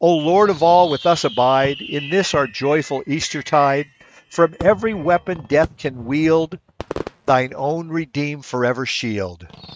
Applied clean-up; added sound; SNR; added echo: neural mask model RNNoise.